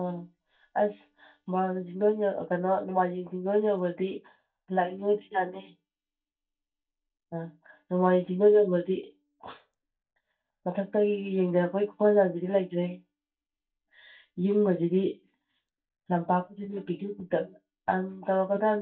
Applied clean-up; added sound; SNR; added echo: neural mask model DeepFilterNet 3.